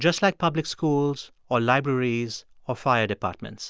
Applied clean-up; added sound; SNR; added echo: none; none; none; none.